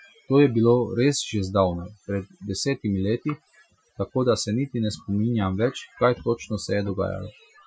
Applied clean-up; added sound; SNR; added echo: classical method Wiener filter.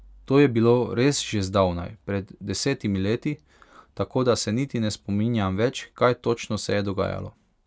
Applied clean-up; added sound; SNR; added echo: none; none; none; none.